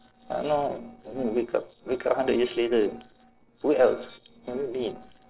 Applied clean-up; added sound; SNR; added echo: neural separator model SepFormer DNS4.